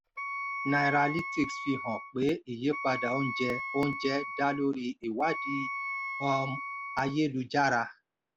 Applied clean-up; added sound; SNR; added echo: none; Wind instrument, woodwind instrument; 6 dB; none.